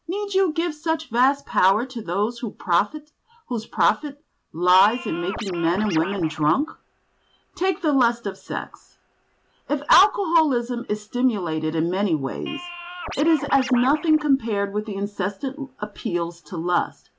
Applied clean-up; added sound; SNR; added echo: none; Scratching (performance technique); 11 dB; none.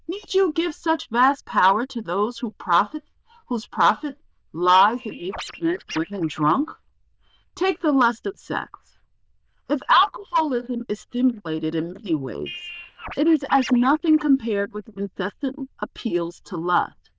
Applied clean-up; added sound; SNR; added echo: neural diffusion model UNIVERSE++.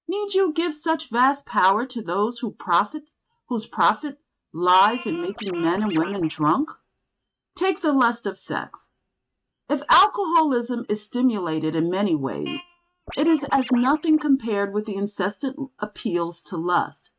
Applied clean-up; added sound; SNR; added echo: neural mask model RNNoise.